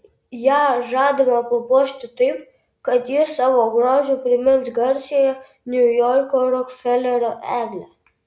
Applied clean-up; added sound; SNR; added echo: none; none; none; none.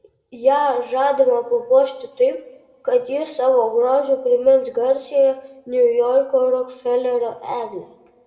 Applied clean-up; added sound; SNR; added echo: none; none; none; reverberation time 1.1 s.